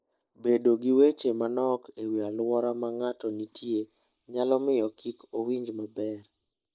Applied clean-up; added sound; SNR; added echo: neural mask model Resemble Enhance denoiser.